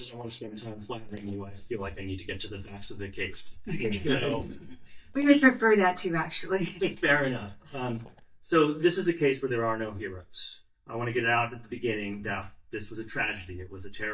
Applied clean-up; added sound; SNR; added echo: neural mask model DeepFilterNet 3.